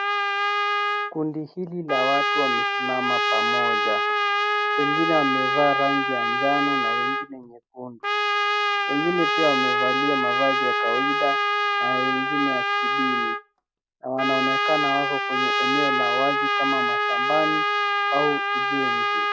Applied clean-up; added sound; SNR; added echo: none; Trumpet; -5 dB; none.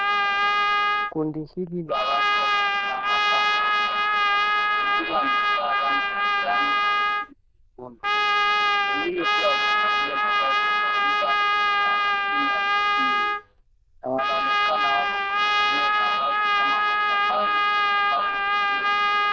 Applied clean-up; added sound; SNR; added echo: neural diffusion model UNIVERSE++.